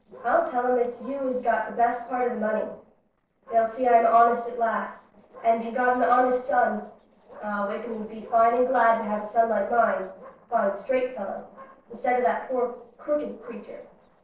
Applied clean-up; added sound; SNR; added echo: neural separator model SepFormer DNS4.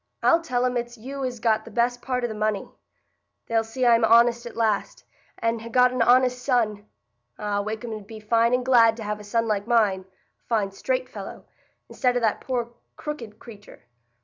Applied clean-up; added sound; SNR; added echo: none; none; none; none.